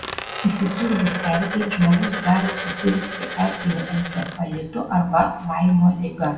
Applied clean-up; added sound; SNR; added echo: none; Coin (dropping); 9 dB; reverberation time 0.6 s.